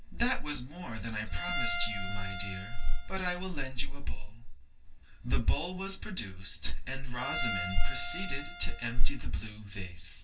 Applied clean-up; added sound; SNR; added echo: none; Bowed string instrument; 13 dB; reverberation time 0.1 s.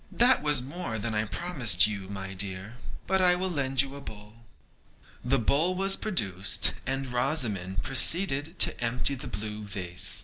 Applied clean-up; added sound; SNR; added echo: none; none; none; none.